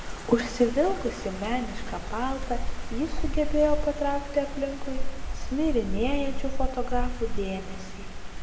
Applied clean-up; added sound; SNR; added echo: none; Wind; -1 dB; reverberation time 1.6 s.